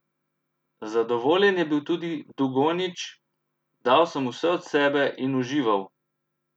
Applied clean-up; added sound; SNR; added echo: none; none; none; none.